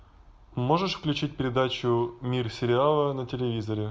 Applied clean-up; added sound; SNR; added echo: none; none; none; none.